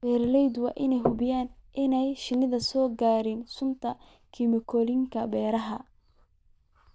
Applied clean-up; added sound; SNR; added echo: neural diffusion model UNIVERSE++.